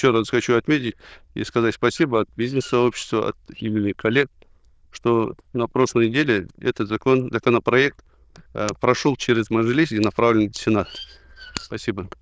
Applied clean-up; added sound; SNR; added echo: neural diffusion model UNIVERSE++.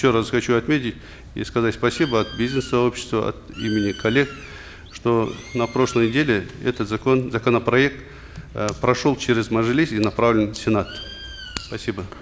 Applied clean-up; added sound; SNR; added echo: none; Bird; 18 dB; none.